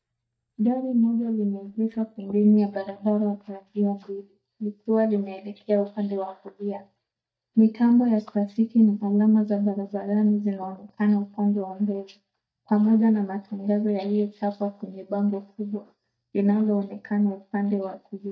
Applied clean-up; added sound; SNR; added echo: neural mask model DeepFilterNet 3.